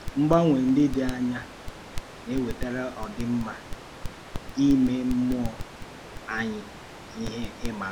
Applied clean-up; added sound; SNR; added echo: none; Crackle; 8 dB; none.